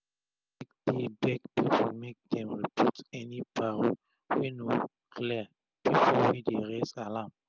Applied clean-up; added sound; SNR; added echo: none; none; none; none.